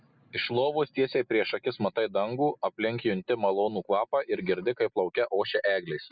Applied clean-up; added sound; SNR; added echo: none; none; none; none.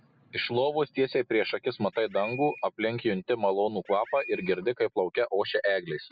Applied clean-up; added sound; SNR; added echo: none; Bird; 14 dB; none.